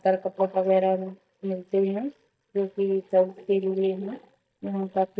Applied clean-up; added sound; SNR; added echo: neural mask model DeepFilterNet 3.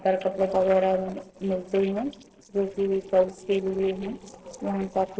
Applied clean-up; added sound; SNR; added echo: neural separator model SepFormer DNS4.